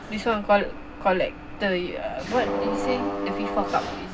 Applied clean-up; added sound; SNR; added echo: none; Mechanisms; 4 dB; reverberation time 0.4 s.